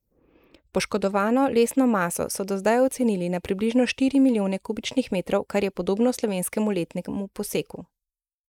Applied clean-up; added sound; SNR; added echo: neural mask model Resemble Enhance denoiser.